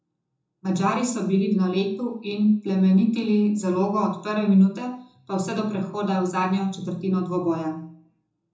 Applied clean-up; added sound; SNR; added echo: none; none; none; reverberation time 0.5 s.